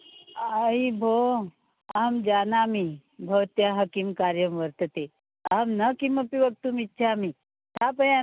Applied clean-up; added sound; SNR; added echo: none; none; none; none.